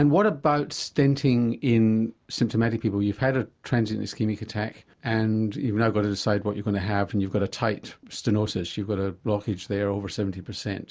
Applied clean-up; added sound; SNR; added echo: none; none; none; none.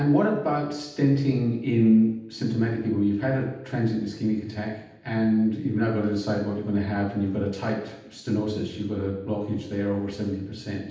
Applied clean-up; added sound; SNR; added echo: none; none; none; reverberation time 0.8 s.